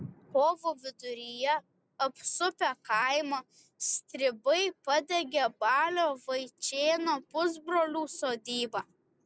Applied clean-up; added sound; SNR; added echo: none; none; none; none.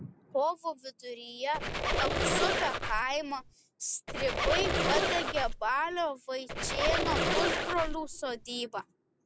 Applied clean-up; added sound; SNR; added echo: none; Squeak; -2 dB; none.